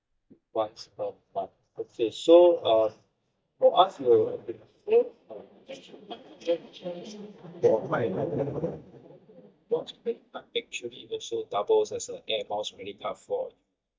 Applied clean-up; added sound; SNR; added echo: neural mask model DeepFilterNet 3.